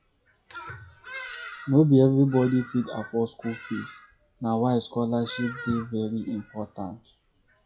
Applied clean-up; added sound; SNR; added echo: classical method WPE with log-MMSE.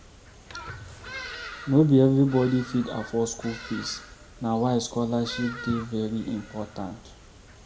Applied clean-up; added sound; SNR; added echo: none; Bird vocalization, bird call, bird song; 15 dB; reverberation time 0.5 s.